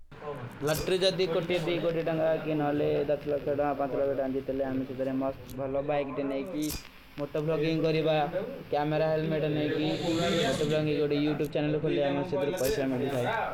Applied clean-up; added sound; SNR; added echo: none; Fire; 19 dB; none.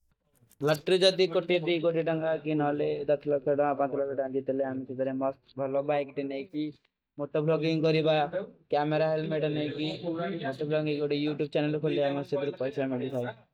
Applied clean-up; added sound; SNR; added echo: neural mask model DeepFilterNet 3.